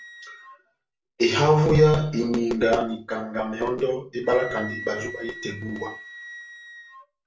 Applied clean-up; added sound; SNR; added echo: none; Wind instrument, woodwind instrument; 17 dB; reverberation time 0.2 s.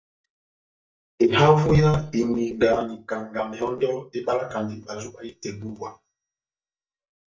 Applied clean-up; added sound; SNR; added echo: neural mask model DeepFilterNet 3.